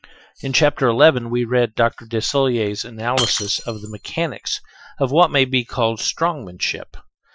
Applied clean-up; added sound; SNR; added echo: classical method Wiener filter.